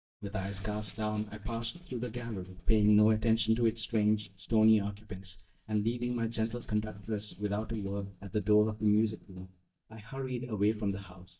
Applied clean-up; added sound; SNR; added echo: neural mask model DeepFilterNet 3.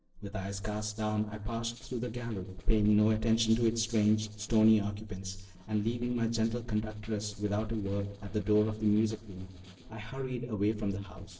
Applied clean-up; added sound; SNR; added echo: neural separator model SepFormer DNS4.